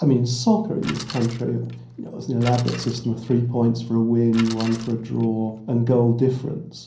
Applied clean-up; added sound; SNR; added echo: none; Bicycle; 17 dB; reverberation time 0.6 s.